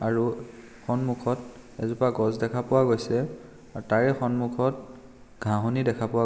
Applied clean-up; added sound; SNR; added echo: none; none; none; none.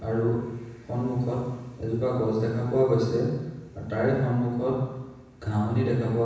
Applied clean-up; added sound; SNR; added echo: none; none; none; reverberation time 1.1 s.